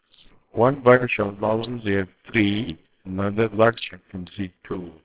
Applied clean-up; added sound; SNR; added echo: neural separator model SepFormer WHAMR!.